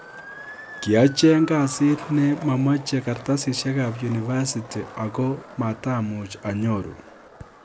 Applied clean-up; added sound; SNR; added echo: none; Skateboard + Motor vehicle (road) / Siren; 18 dB; none.